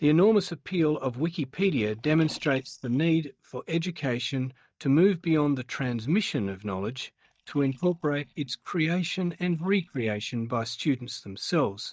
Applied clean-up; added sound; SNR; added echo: neural mask model DeepFilterNet 3.